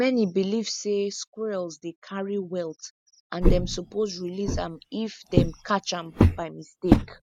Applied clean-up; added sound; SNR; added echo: none; Walk, footsteps; -4 dB; none.